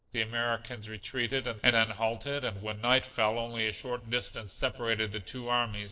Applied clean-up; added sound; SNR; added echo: neural separator model SepFormer DNS4.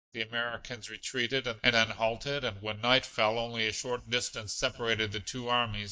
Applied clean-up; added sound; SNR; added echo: neural mask model DeepFilterNet 3.